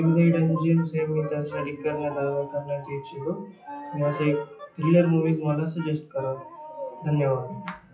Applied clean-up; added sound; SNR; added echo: classical method WPE with log-MMSE.